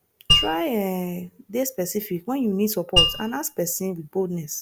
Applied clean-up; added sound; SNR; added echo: none; Mallet percussion; -3 dB; none.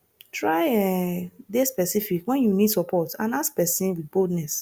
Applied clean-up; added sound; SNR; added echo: none; none; none; none.